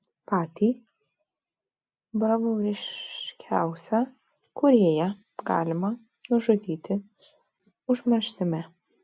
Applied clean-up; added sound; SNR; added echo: none; none; none; none.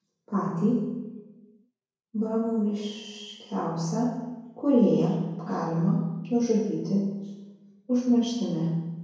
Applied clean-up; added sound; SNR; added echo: none; none; none; reverberation time 1.0 s.